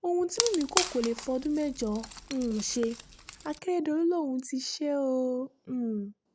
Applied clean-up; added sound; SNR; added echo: none; Wood; 6 dB; none.